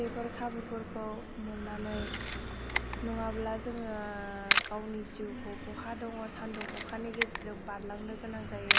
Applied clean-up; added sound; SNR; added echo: none; Camera; -4 dB; none.